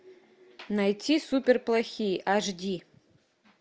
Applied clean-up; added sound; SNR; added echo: none; none; none; none.